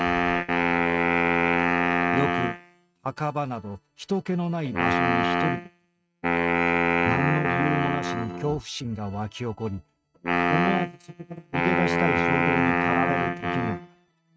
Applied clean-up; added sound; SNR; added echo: neural mask model RNNoise.